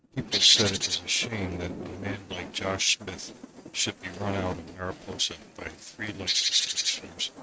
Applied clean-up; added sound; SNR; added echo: neural mask model RNNoise.